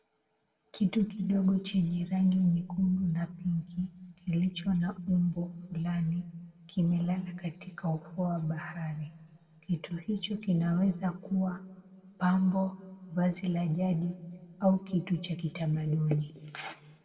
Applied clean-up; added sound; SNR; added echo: none; none; none; reverberation time 1.1 s.